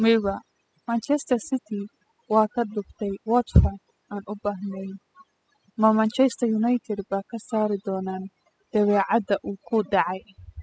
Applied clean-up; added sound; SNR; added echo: classical method spectral subtraction.